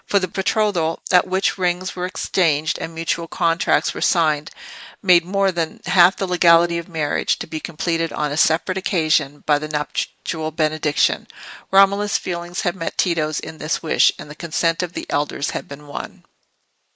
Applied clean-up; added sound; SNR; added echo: neural mask model Resemble Enhance denoiser.